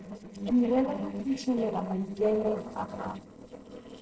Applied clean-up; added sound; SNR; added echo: neural separator model SepFormer DNS4.